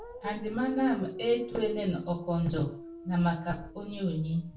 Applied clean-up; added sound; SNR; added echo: none; Dog; 13 dB; reverberation time 0.4 s.